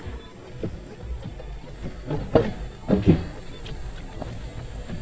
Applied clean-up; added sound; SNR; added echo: neural mask model DeepFilterNet 3.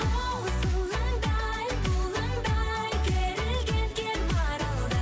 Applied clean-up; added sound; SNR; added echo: none; none; none; none.